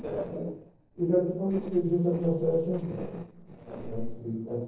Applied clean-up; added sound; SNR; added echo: neural separator model SepFormer DNS4.